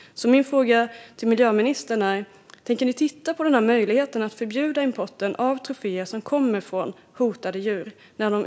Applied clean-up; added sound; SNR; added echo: none; none; none; none.